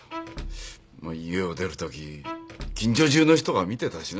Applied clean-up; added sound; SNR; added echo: none; Bowed string instrument + Door / Car; 14 dB; none.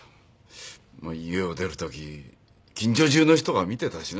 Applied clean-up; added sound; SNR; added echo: none; none; none; none.